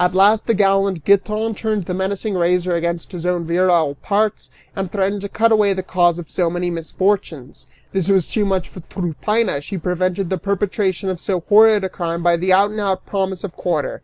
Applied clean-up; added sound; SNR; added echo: none; none; none; none.